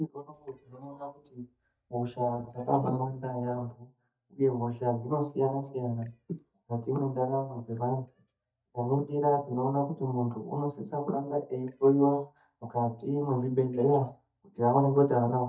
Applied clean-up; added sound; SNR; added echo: neural mask model DeepFilterNet 3.